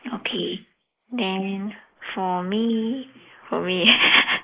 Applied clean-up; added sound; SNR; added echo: neural mask model Resemble Enhance denoiser.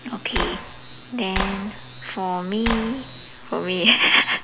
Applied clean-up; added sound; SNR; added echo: none; Clapping; 6 dB; none.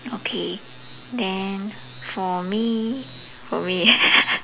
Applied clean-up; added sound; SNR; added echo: none; none; none; none.